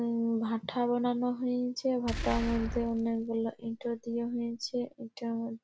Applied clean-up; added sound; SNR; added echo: none; Boom; 9 dB; none.